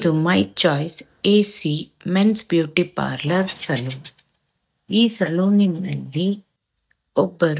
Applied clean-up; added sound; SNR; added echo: neural mask model DeepFilterNet 3.